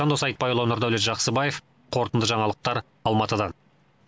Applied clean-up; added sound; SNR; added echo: none; none; none; none.